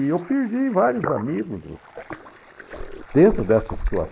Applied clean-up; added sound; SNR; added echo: neural mask model Resemble Enhance denoiser.